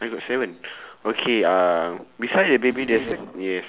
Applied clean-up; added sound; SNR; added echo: none; none; none; none.